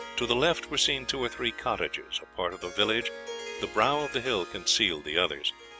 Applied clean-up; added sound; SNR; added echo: none; Harp; 13 dB; none.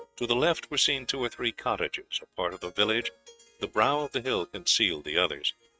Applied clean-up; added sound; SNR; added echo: neural mask model RNNoise.